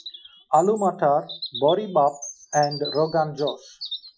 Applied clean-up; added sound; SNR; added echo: classical method Wiener filter.